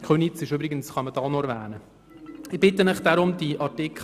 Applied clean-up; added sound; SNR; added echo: none; Marimba, xylophone; 19 dB; none.